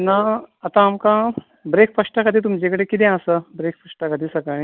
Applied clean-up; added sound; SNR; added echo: none; none; none; none.